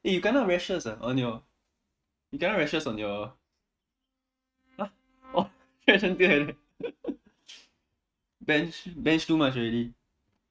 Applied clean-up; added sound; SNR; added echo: neural mask model RNNoise.